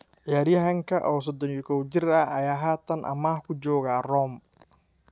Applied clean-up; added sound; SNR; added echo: none; none; none; none.